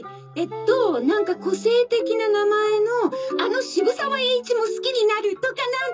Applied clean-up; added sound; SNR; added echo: none; none; none; reverberation time 0.2 s.